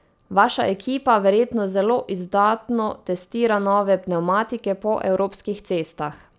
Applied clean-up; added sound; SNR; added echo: none; none; none; none.